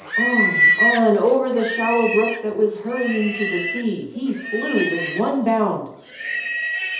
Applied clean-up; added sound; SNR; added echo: none; Livestock, farm animals, working animals; 2 dB; reverberation time 2.2 s.